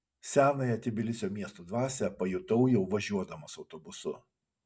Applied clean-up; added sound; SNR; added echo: none; none; none; none.